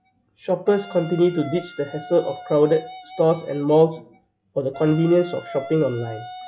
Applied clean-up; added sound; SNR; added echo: classical method log-MMSE.